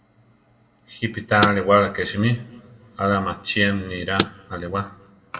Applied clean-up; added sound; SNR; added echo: none; Car; 10 dB; reverberation time 1.2 s.